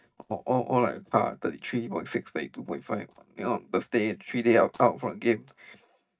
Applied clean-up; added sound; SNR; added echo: neural mask model DeepFilterNet 3.